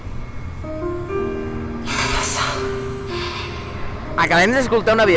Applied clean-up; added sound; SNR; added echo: none; Fixed-wing aircraft, airplane; -4 dB; reverberation time 2.6 s.